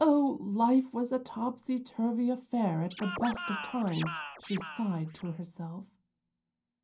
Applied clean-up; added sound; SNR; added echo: none; Scratching (performance technique); 9 dB; reverberation time 0.3 s.